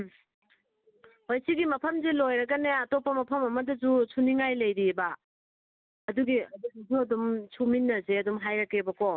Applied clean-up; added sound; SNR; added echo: none; none; none; none.